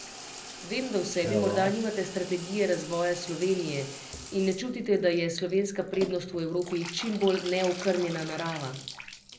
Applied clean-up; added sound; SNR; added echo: none; Bathtub (filling or washing) / Water tap, faucet; 11 dB; reverberation time 0.5 s.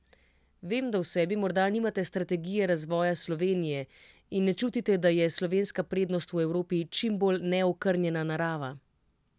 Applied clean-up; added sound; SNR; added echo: none; none; none; none.